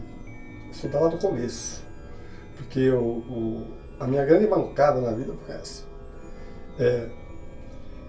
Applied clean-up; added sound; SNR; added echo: none; Chime; 13 dB; reverberation time 0.2 s.